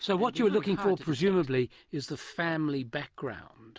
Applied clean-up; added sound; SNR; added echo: none; none; none; none.